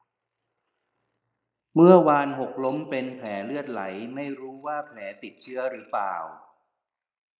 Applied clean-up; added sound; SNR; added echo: neural mask model Resemble Enhance denoiser.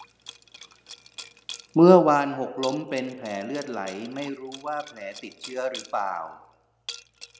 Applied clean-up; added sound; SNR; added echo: none; Liquid; 19 dB; none.